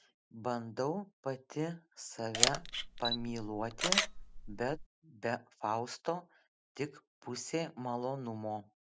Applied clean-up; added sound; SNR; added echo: none; Camera; -4 dB; none.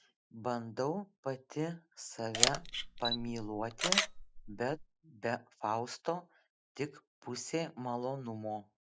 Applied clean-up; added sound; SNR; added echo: classical method log-MMSE.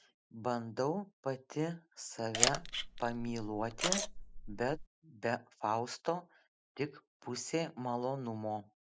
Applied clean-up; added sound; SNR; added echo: neural mask model Resemble Enhance denoiser.